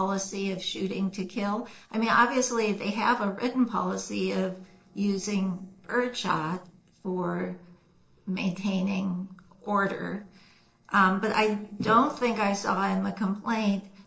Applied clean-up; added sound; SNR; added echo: neural separator model SepFormer DNS4.